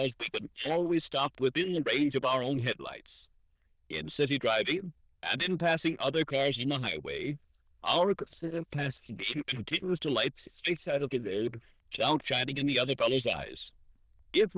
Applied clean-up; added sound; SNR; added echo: neural diffusion model UNIVERSE++.